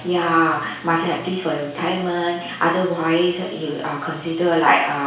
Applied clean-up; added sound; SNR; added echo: none; none; none; reverberation time 0.6 s.